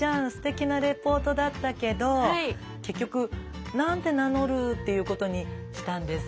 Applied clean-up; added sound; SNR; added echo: none; none; none; none.